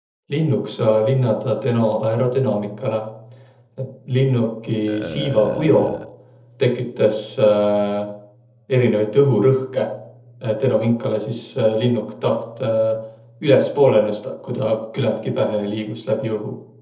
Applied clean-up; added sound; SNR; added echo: neural separator model SepFormer DNS4.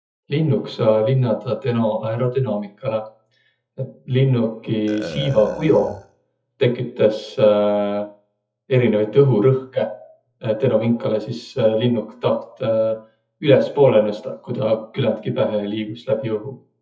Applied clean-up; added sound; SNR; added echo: classical method WPE with log-MMSE.